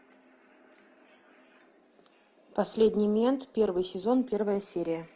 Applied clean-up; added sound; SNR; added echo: none; none; none; none.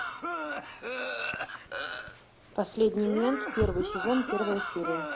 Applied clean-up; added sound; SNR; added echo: none; Cough; 4 dB; none.